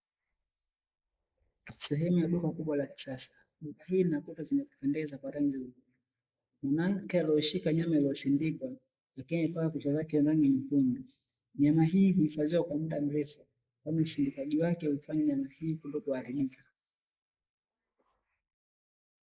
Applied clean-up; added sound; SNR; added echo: neural mask model Resemble Enhance denoiser.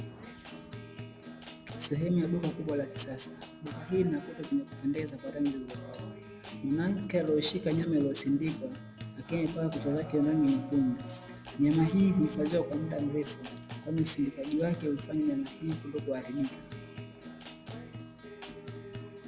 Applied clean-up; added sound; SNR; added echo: none; Acoustic guitar; 12 dB; none.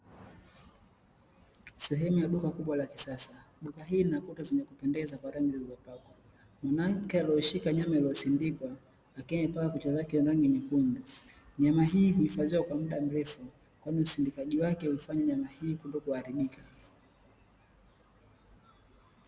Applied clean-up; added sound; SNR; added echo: none; none; none; none.